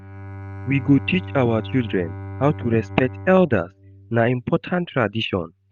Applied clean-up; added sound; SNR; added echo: neural mask model RNNoise.